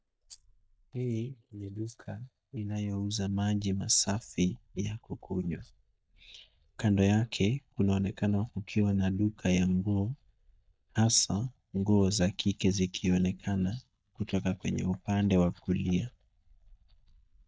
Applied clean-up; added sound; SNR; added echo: neural mask model DeepFilterNet 3.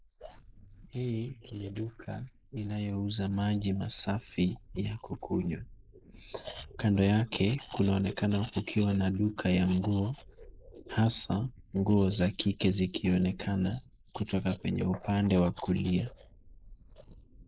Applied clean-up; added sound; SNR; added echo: neural mask model Resemble Enhance denoiser.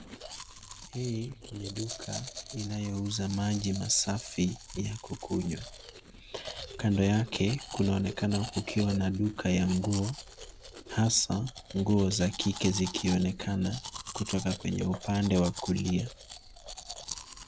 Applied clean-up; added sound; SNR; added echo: none; Domestic sounds, home sounds; 13 dB; none.